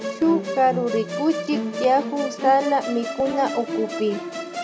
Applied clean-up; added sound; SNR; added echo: none; Musical instrument; 7 dB; none.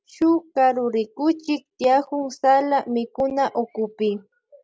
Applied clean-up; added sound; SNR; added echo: none; none; none; none.